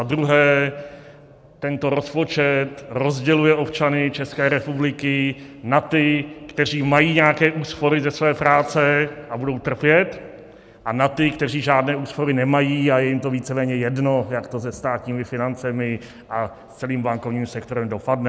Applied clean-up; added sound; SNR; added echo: none; none; none; none.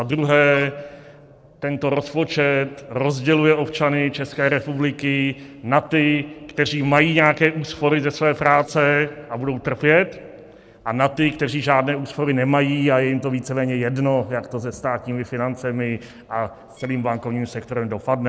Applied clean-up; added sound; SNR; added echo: neural separator model SepFormer DNS4.